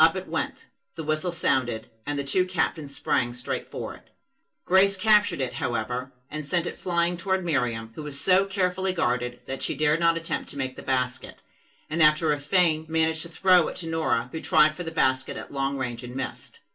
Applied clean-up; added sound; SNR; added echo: none; none; none; reverberation time 0.2 s.